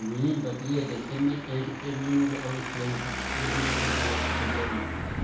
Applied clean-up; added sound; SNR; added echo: none; Traffic noise, roadway noise; 2 dB; reverberation time 0.6 s.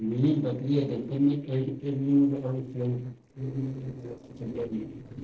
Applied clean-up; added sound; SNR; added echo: neural separator model SepFormer DNS4.